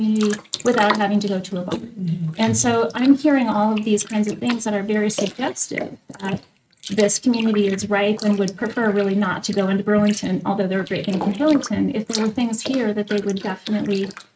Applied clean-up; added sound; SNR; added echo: neural mask model RNNoise.